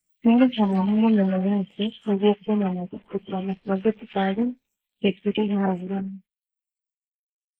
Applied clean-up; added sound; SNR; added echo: neural mask model Resemble Enhance denoiser.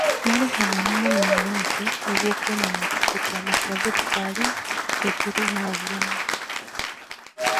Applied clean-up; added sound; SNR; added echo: none; Applause / Cheering; -5 dB; none.